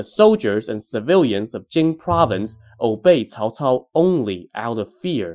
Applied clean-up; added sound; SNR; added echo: classical method Wiener filter.